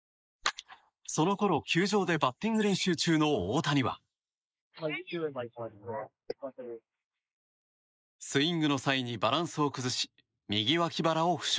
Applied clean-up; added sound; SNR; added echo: neural mask model Resemble Enhance denoiser.